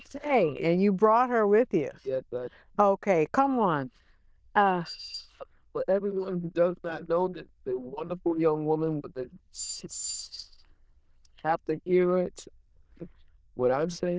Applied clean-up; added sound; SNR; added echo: neural diffusion model UNIVERSE++.